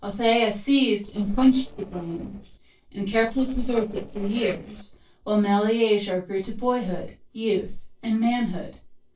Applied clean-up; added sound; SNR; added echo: neural separator model SepFormer DNS4.